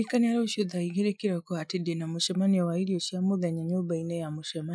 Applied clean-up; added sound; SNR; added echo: classical method Wiener filter.